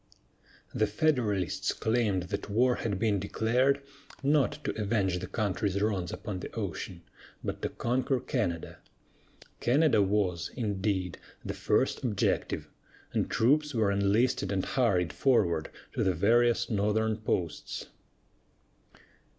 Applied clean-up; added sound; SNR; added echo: none; none; none; none.